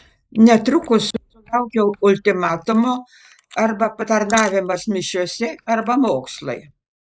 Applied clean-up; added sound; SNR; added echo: neural mask model Resemble Enhance denoiser.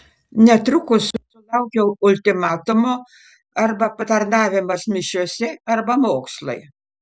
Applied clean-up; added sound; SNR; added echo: none; none; none; none.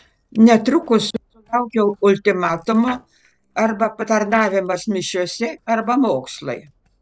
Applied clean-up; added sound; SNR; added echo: neural separator model SepFormer DNS4.